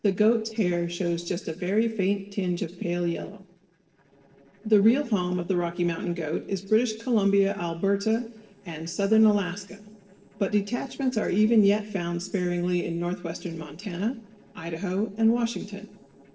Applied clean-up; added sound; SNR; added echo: neural separator model SepFormer DNS4.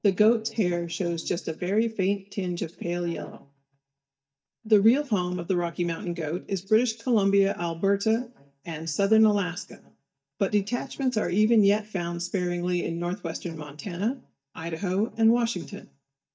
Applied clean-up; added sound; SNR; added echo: neural mask model DeepFilterNet 3.